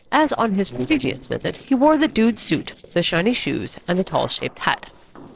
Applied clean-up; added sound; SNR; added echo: neural separator model SepFormer DNS4.